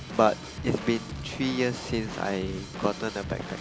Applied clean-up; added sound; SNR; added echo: none; Drum / Drum kit; 9 dB; none.